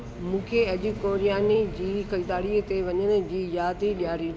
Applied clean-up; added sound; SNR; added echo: none; none; none; none.